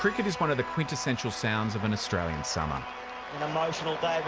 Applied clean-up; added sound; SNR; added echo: none; none; none; none.